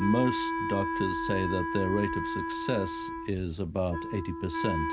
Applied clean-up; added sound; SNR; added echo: none; Wind instrument, woodwind instrument; 2 dB; none.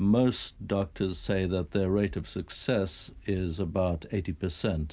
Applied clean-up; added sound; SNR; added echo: none; none; none; none.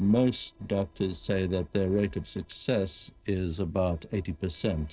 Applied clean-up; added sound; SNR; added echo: neural separator model SepFormer DNS4.